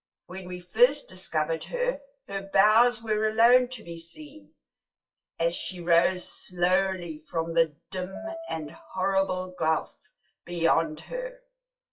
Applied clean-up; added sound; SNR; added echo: classical method WPE with log-MMSE.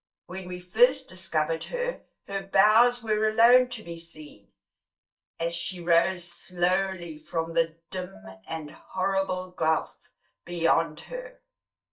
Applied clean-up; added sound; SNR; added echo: neural mask model DeepFilterNet 3.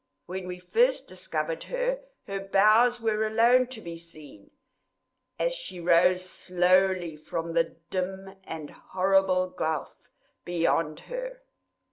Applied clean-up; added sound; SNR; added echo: none; none; none; none.